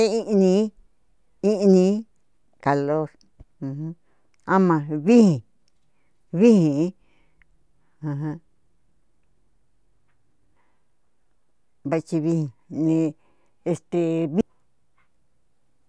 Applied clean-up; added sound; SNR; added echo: none; none; none; none.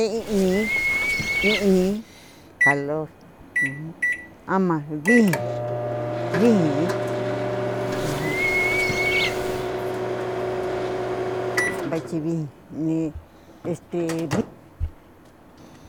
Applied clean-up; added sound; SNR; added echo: none; Bird + Microwave oven; 0 dB; none.